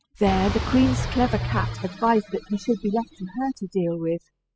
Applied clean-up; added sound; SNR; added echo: classical method spectral subtraction.